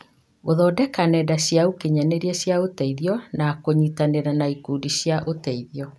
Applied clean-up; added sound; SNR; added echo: none; none; none; none.